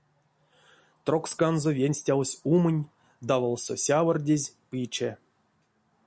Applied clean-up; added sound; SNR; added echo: none; none; none; none.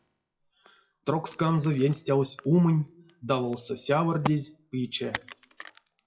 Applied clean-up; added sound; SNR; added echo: classical method WPE with log-MMSE.